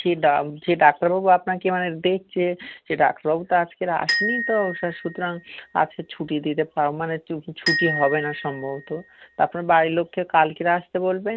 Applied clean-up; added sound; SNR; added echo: none; Glockenspiel; 9 dB; none.